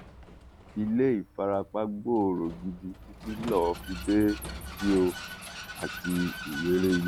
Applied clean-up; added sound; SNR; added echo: none; Vehicle; 12 dB; none.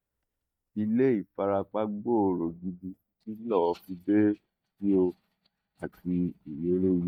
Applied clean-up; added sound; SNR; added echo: neural mask model DeepFilterNet 3.